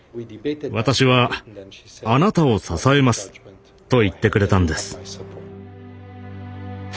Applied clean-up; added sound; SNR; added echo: none; none; none; none.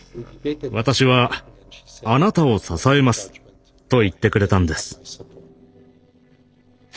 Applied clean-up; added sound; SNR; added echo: neural separator model SepFormer DNS4.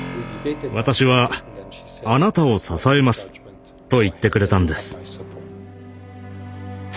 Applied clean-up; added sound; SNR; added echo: none; Keyboard (musical); 19 dB; none.